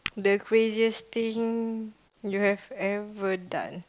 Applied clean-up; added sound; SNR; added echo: neural mask model Resemble Enhance denoiser.